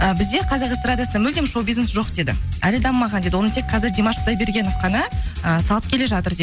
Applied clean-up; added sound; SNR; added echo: none; Wind instrument, woodwind instrument; 18 dB; none.